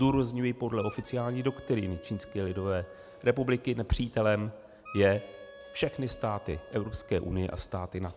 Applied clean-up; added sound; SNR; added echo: none; Wind instrument, woodwind instrument; 20 dB; none.